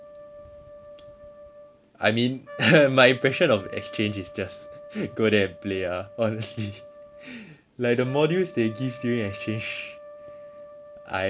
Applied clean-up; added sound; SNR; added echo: none; Trumpet; 18 dB; none.